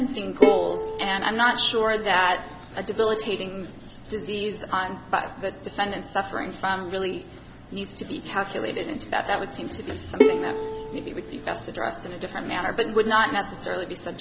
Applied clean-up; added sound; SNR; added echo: none; Bowed string instrument; -1 dB; none.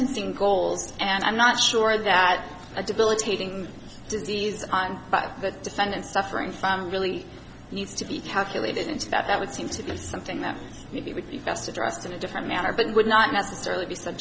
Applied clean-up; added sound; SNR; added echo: none; none; none; none.